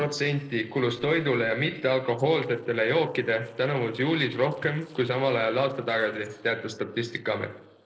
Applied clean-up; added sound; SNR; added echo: neural separator model SepFormer DNS4.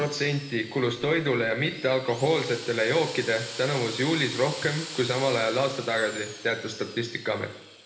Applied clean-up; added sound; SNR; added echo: none; Drill; 14 dB; reverberation time 0.8 s.